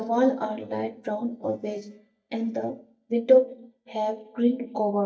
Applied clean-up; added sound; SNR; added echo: neural mask model DeepFilterNet 3.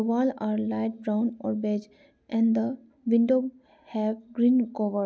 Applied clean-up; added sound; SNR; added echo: none; none; none; none.